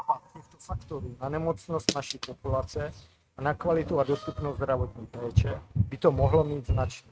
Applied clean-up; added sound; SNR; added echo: neural mask model RNNoise.